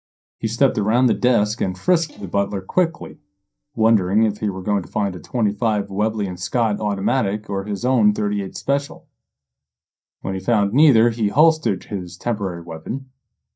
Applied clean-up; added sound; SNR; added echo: neural mask model DeepFilterNet 3.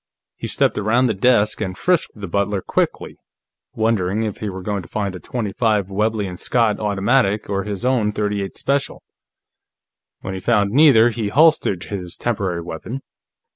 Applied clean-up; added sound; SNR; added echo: none; none; none; none.